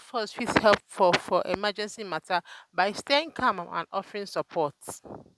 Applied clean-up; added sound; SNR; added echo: none; none; none; none.